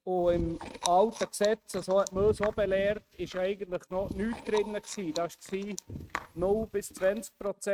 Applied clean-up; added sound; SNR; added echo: neural mask model RNNoise.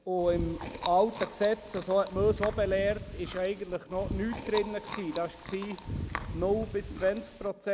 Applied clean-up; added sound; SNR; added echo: none; Chewing, mastication; 7 dB; none.